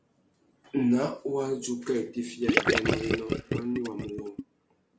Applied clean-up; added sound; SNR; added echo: none; Gurgling / Liquid; -2 dB; none.